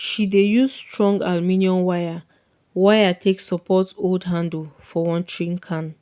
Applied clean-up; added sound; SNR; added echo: none; none; none; none.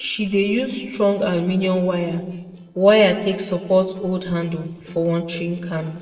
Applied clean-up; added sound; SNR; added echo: neural separator model SepFormer DNS4.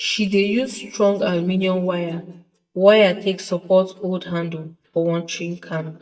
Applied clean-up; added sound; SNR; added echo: neural mask model DeepFilterNet 3.